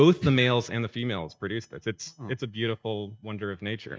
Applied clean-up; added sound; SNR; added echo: neural mask model DeepFilterNet 3.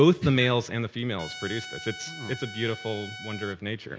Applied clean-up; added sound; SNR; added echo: none; Trumpet; 14 dB; none.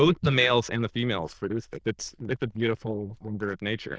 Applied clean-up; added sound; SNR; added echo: neural diffusion model UNIVERSE++.